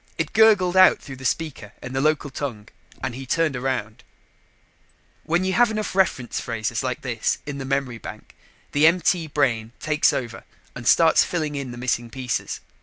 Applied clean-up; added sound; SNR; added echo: none; none; none; none.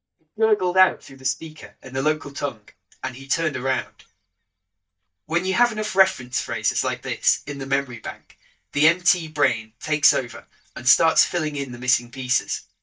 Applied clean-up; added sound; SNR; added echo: neural mask model DeepFilterNet 3.